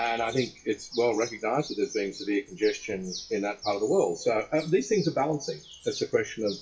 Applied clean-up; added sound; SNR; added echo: classical method WPE with log-MMSE.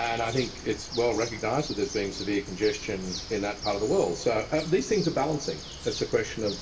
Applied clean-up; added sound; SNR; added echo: none; Bird; 12 dB; reverberation time 0.2 s.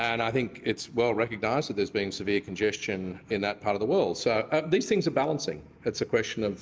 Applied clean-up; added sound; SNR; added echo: none; none; none; none.